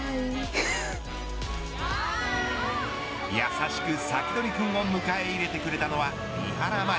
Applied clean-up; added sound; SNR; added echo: none; Crowd / Cheering; 7 dB; none.